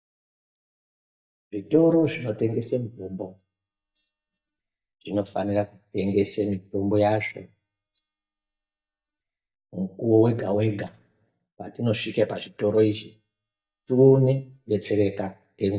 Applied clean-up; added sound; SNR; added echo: neural mask model DeepFilterNet 3.